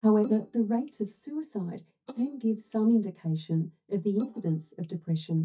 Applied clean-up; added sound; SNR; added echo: neural mask model DeepFilterNet 3.